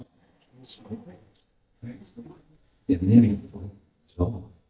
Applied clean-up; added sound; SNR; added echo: neural mask model DeepFilterNet 3.